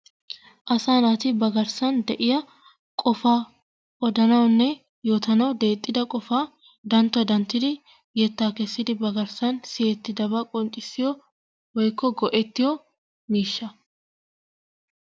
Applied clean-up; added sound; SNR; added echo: none; none; none; none.